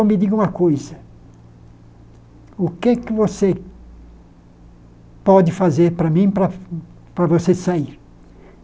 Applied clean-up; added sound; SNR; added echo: none; none; none; none.